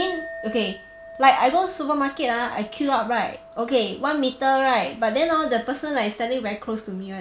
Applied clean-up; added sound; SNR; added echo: none; Chink, clink; 18 dB; none.